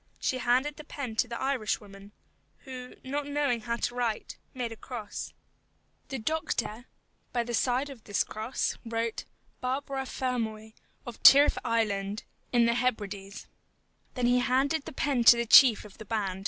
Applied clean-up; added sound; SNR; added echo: none; none; none; none.